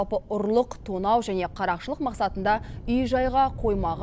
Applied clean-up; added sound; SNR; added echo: none; none; none; none.